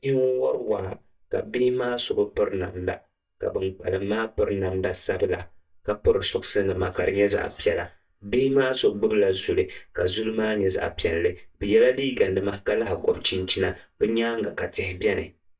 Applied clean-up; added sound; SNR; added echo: neural mask model DeepFilterNet 3.